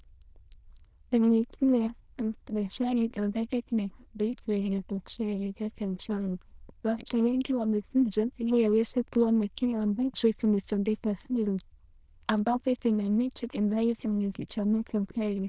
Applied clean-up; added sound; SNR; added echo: neural diffusion model UNIVERSE++.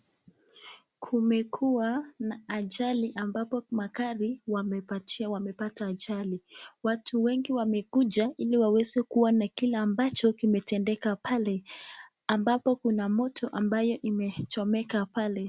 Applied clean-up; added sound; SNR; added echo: none; none; none; none.